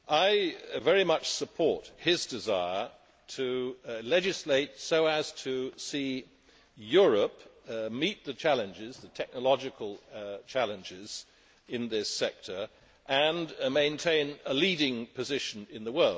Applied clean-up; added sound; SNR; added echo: none; none; none; none.